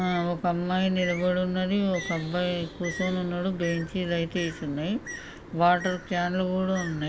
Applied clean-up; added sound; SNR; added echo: none; Bird; 15 dB; none.